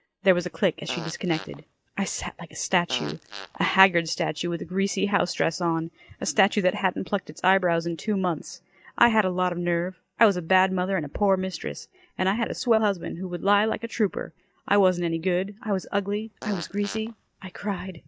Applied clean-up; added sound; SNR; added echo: neural mask model DeepFilterNet 3.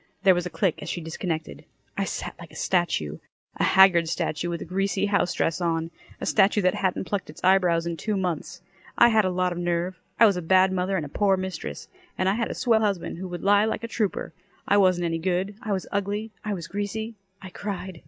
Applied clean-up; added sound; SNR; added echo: none; none; none; none.